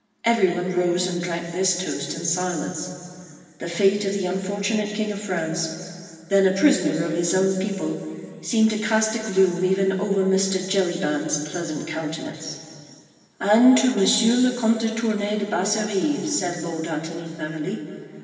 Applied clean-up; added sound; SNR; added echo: none; none; none; reverberation time 2.4 s.